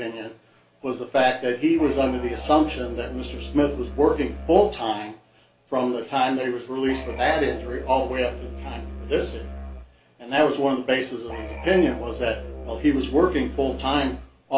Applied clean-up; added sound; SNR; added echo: none; Musical instrument; 11 dB; reverberation time 0.3 s.